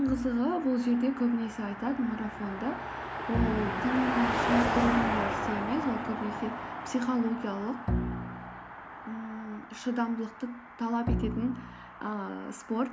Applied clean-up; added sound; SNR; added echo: none; Car passing by + Bowed string instrument; 3 dB; none.